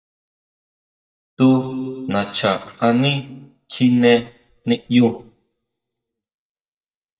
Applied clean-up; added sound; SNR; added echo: neural mask model DeepFilterNet 3.